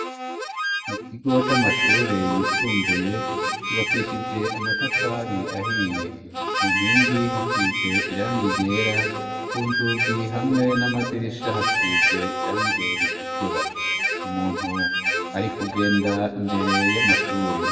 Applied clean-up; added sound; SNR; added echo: none; Harmonica; -1 dB; reverberation time 1.9 s.